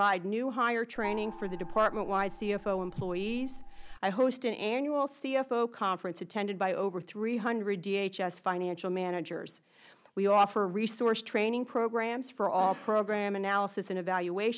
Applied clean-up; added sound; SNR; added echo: none; Gong; 11 dB; none.